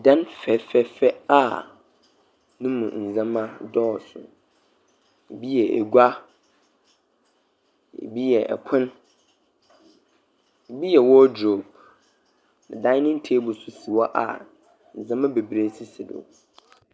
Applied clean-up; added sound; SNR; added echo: none; none; none; none.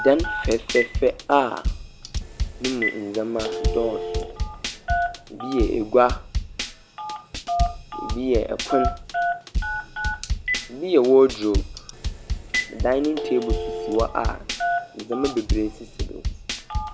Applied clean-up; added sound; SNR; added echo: none; Drum / Drum kit + Telephone; 2 dB; none.